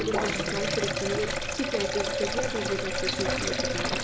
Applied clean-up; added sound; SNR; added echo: none; Sink (filling or washing); -4 dB; none.